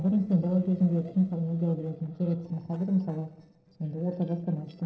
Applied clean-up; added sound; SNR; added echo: neural separator model SepFormer DNS4.